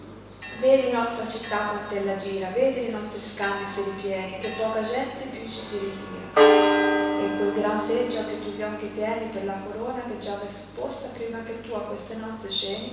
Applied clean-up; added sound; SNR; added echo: none; Church bell; 0 dB; reverberation time 1.1 s.